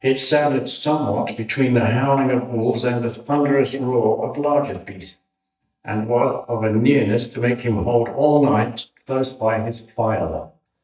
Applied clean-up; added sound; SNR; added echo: neural mask model DeepFilterNet 3.